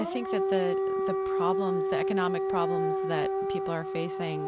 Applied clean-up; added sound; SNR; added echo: none; Siren / Dog; -4 dB; none.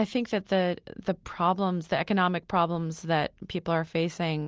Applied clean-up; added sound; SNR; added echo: none; none; none; none.